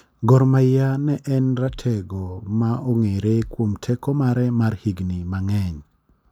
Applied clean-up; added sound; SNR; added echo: none; Bass drum; 19 dB; none.